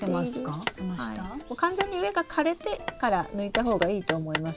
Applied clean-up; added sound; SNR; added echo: none; Hammer; 9 dB; none.